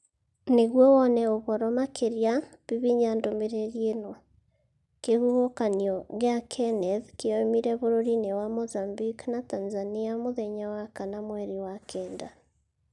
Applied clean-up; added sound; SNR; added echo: none; none; none; none.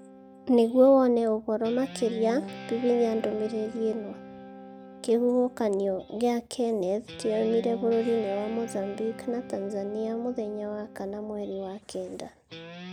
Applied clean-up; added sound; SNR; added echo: none; Guitar; 16 dB; none.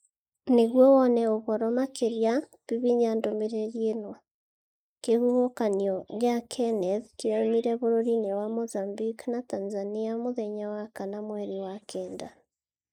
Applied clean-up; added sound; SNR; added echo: neural mask model Resemble Enhance denoiser.